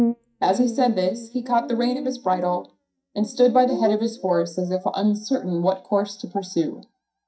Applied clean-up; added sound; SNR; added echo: neural mask model DeepFilterNet 3.